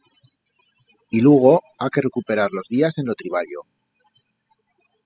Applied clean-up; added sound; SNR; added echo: classical method spectral subtraction.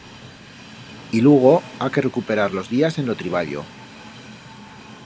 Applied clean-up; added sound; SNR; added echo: none; Train; 18 dB; none.